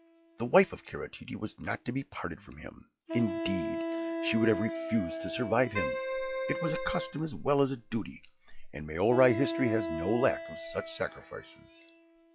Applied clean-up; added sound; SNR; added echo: classical method log-MMSE.